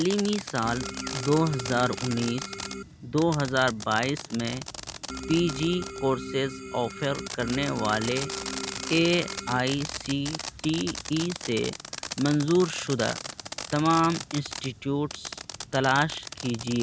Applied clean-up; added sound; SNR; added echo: none; Fireworks + Organ; 9 dB; none.